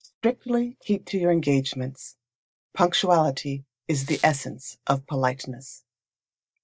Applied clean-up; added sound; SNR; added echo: neural mask model DeepFilterNet 3.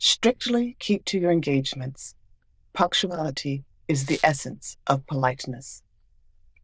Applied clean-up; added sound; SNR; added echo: neural diffusion model UNIVERSE++.